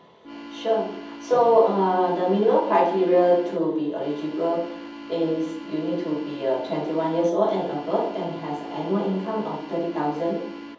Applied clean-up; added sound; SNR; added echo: none; Organ; 15 dB; reverberation time 0.8 s.